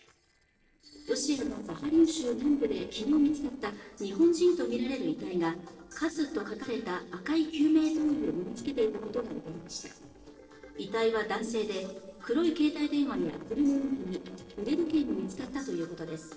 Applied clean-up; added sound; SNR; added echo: neural separator model SepFormer DNS4.